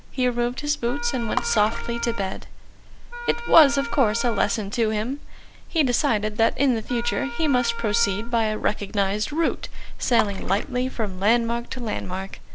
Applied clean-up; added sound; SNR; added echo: none; Wind instrument, woodwind instrument + Water / Splash, splatter; 12 dB; none.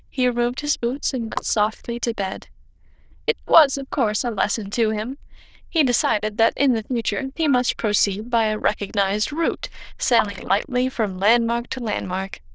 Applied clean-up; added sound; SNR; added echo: neural diffusion model UNIVERSE++.